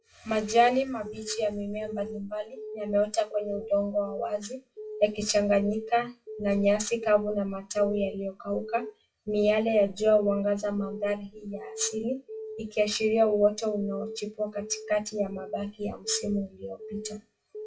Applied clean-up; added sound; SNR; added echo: classical method WPE with log-MMSE.